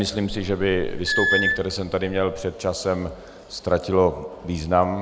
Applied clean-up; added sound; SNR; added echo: none; Squeak / Screech; 3 dB; none.